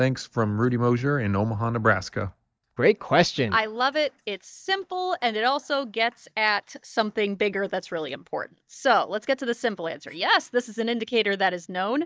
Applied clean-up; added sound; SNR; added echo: neural mask model DeepFilterNet 3.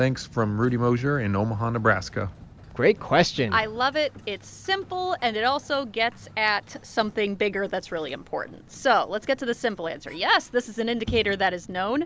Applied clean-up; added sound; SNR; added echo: none; Sliding door; 20 dB; none.